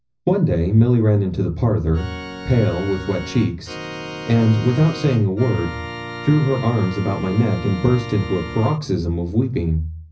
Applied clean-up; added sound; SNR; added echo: none; Organ; 14 dB; reverberation time 0.4 s.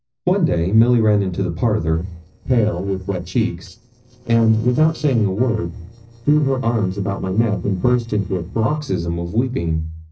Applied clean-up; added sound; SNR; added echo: neural separator model SepFormer DNS4.